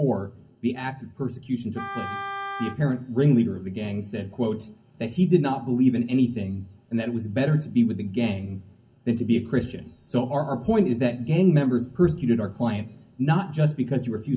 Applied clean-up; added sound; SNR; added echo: none; Wind instrument, woodwind instrument; 11 dB; reverberation time 0.3 s.